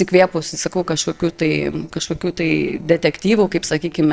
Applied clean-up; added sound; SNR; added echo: neural separator model SepFormer DNS4.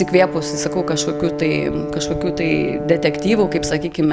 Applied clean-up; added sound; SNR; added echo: none; Brass instrument; 6 dB; none.